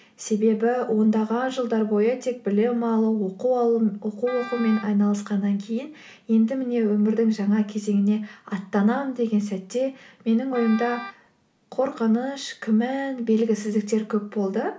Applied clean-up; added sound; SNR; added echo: none; Wind instrument, woodwind instrument; 15 dB; none.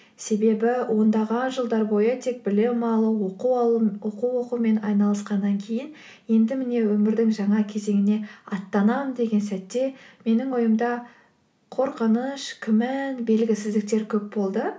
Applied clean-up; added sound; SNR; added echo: none; none; none; none.